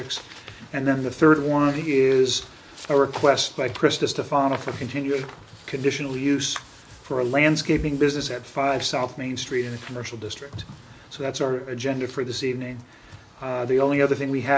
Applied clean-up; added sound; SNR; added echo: none; none; none; none.